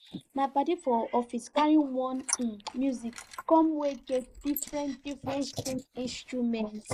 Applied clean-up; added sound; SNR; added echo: neural mask model Resemble Enhance denoiser.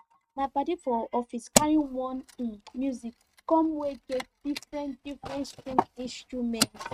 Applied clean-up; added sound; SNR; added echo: neural mask model RNNoise.